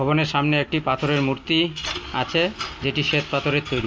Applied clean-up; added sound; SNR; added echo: none; none; none; none.